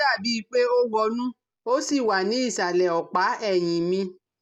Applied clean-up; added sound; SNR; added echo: none; none; none; none.